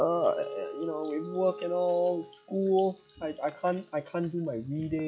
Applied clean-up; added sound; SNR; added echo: classical method log-MMSE.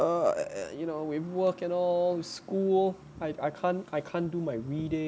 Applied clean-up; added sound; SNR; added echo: none; none; none; none.